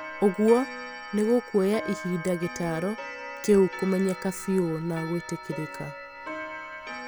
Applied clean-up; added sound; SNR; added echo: none; Clock; 12 dB; none.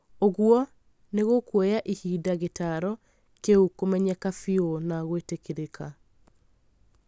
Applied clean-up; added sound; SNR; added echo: none; none; none; none.